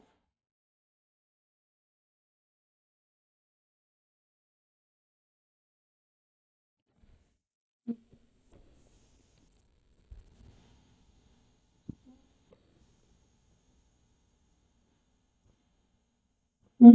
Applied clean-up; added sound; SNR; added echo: neural mask model DeepFilterNet 3.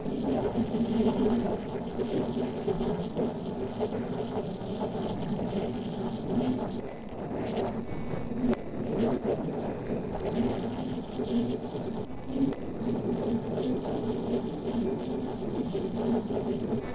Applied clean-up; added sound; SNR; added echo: neural separator model SepFormer DNS4.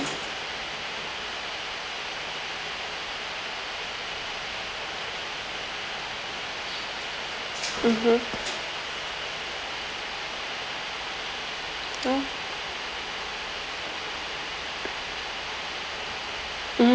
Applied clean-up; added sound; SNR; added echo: none; none; none; none.